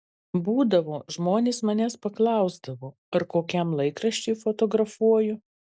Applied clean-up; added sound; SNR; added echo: none; none; none; none.